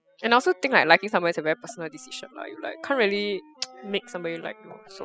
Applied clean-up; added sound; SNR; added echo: classical method spectral subtraction.